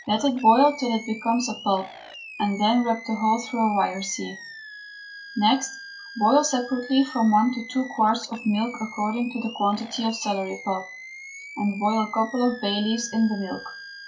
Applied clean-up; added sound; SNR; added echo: none; Animal; 16 dB; reverberation time 0.2 s.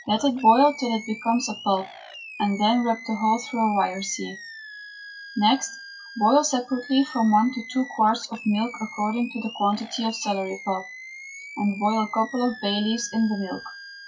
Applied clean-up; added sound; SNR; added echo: classical method WPE with log-MMSE.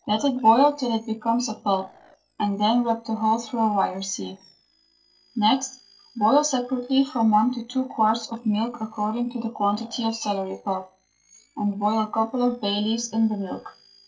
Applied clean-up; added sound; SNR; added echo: neural separator model SepFormer DNS4.